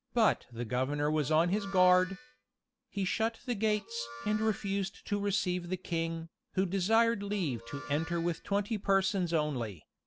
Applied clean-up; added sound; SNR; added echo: none; Harmonica; 18 dB; none.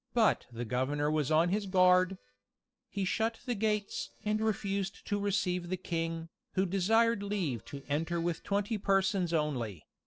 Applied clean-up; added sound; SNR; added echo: neural separator model SepFormer DNS4.